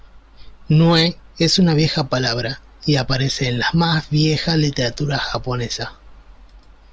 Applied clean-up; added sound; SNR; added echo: none; none; none; none.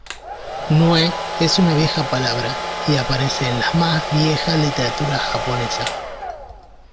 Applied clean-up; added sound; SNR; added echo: none; Domestic sounds, home sounds; 6 dB; none.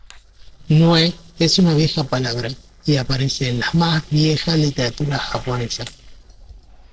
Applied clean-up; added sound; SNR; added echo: neural separator model SepFormer DNS4.